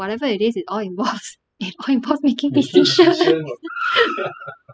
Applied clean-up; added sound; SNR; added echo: classical method spectral subtraction.